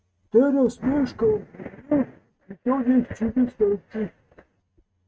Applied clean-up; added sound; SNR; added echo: neural mask model RNNoise.